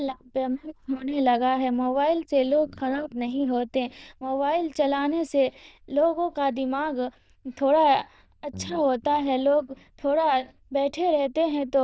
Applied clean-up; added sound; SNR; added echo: neural diffusion model UNIVERSE++.